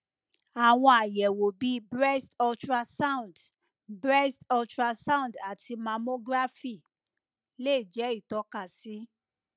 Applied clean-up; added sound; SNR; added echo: none; none; none; none.